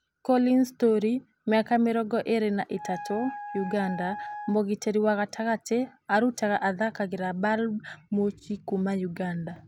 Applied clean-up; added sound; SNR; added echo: none; Wind instrument, woodwind instrument; 13 dB; none.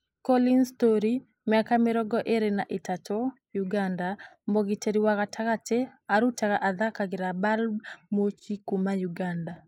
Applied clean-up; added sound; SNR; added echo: neural mask model Resemble Enhance denoiser.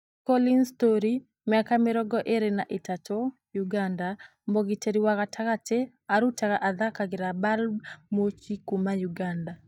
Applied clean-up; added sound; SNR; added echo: neural mask model DeepFilterNet 3.